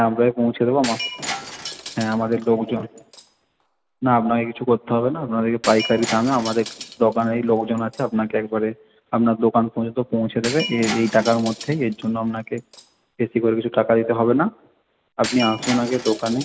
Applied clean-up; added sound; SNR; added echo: none; Shatter; 14 dB; none.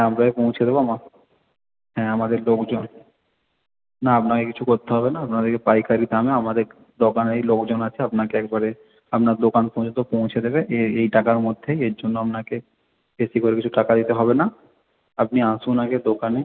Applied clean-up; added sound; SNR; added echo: none; none; none; none.